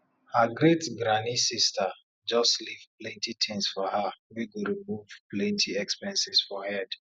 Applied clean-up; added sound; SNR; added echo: none; none; none; none.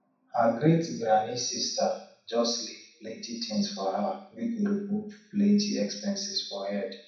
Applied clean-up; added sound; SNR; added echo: none; none; none; reverberation time 0.6 s.